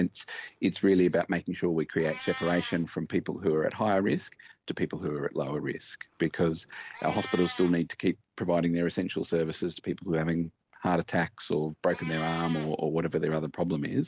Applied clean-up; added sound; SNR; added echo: none; Meow; 19 dB; none.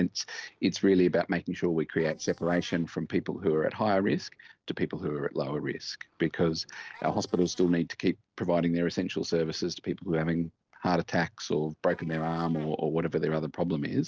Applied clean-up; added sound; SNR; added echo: neural separator model SepFormer DNS4.